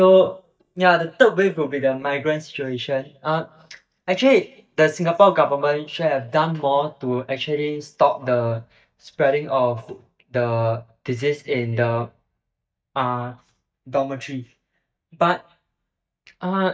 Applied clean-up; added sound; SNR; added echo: neural mask model DeepFilterNet 3.